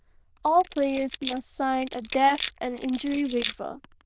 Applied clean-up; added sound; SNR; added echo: neural diffusion model UNIVERSE++.